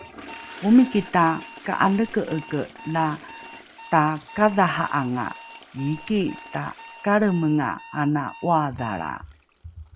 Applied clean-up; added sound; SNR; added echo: none; Toilet flush + Alarm; 18 dB; none.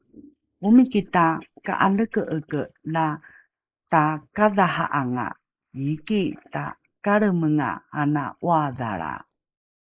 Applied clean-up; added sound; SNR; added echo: neural mask model Resemble Enhance denoiser.